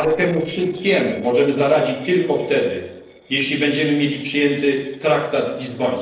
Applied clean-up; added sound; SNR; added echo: neural separator model SepFormer DNS4.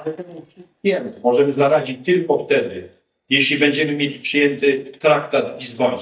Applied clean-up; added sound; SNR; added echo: neural mask model DeepFilterNet 3.